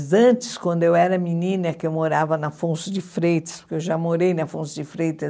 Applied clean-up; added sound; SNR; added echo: none; none; none; none.